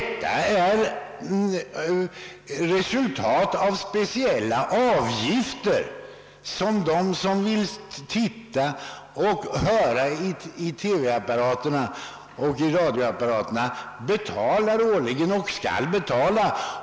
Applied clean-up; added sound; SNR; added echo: none; none; none; none.